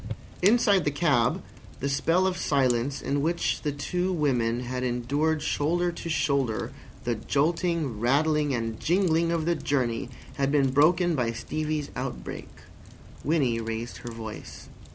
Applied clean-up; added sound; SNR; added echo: none; Fire; 16 dB; none.